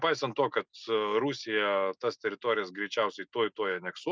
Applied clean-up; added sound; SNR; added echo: none; none; none; none.